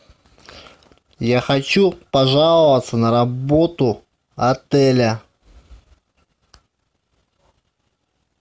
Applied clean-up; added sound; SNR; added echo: none; none; none; none.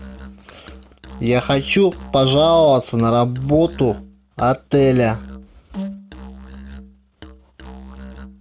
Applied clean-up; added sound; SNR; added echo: none; Musical instrument; 16 dB; none.